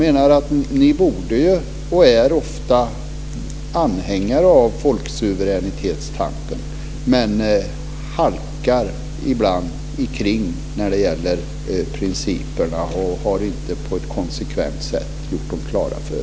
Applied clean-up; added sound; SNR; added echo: none; none; none; none.